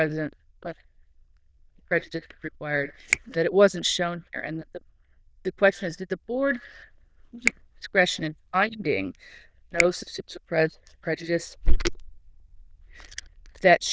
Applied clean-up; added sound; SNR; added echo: neural diffusion model UNIVERSE++.